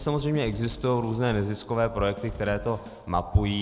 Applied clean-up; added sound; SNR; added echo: none; Drum / Drum kit; 16 dB; none.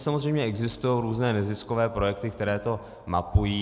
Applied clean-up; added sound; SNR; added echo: none; none; none; none.